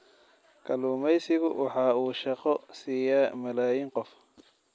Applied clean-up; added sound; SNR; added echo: none; none; none; none.